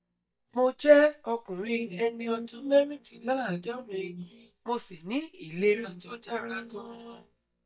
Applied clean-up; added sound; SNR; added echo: neural mask model DeepFilterNet 3.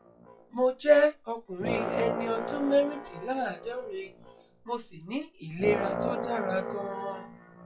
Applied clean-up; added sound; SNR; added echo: classical method WPE with log-MMSE.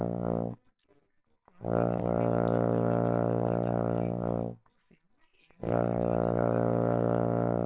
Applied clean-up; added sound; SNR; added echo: neural separator model SepFormer WHAMR!.